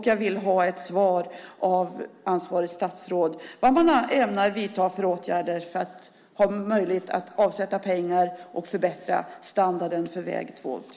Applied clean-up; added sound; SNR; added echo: none; none; none; none.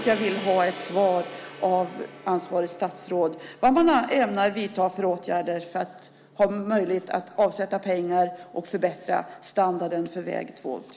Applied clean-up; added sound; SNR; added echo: none; Gong; 19 dB; none.